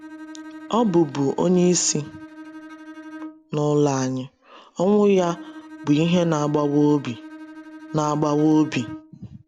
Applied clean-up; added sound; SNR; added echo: none; Bowed string instrument; 18 dB; none.